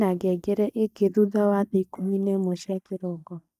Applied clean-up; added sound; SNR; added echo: neural mask model DeepFilterNet 3.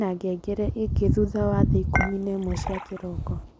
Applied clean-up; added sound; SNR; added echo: none; Dishes, pots, and pans / Chink, clink; 9 dB; none.